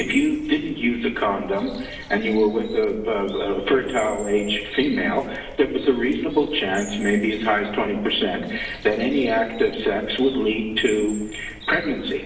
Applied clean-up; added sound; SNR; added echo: none; Bird; 17 dB; reverberation time 1.1 s.